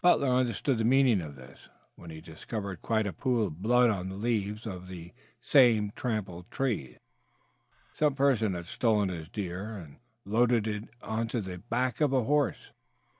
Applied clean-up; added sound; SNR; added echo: none; none; none; none.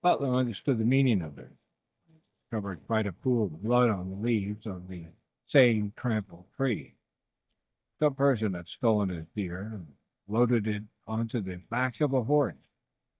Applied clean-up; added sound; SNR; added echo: neural mask model DeepFilterNet 3.